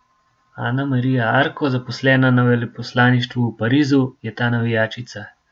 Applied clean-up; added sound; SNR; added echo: none; none; none; none.